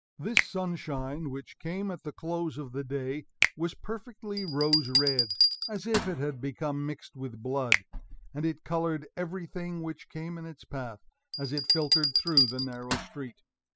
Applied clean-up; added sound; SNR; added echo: classical method spectral subtraction.